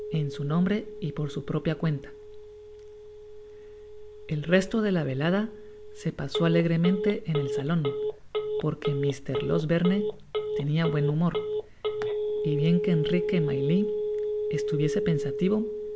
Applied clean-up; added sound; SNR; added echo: none; Telephone; 4 dB; none.